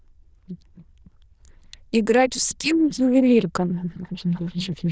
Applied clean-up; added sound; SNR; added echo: neural diffusion model UNIVERSE++.